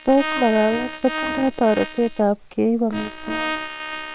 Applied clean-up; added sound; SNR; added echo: neural separator model SepFormer WHAM!.